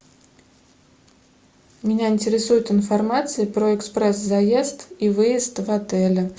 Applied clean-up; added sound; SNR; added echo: none; none; none; none.